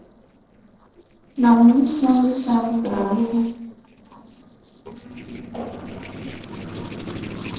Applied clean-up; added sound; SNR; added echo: neural separator model SepFormer DNS4.